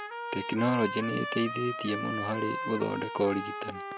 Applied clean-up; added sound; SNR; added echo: none; Trumpet; 5 dB; none.